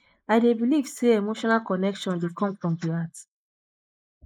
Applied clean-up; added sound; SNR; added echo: neural mask model Resemble Enhance denoiser.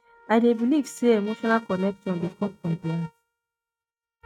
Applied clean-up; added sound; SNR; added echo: neural mask model RNNoise.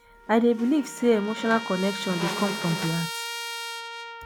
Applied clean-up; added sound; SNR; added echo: none; Trumpet + Squeak; 8 dB; none.